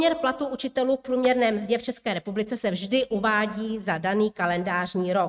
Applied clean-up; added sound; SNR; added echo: neural mask model RNNoise.